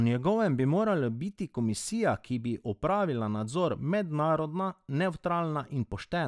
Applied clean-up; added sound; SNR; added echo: none; none; none; none.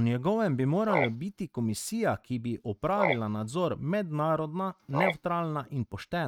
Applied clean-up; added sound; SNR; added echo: neural mask model RNNoise.